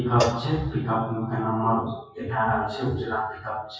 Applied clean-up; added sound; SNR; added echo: classical method WPE with log-MMSE.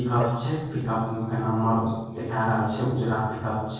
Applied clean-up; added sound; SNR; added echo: neural separator model SepFormer DNS4.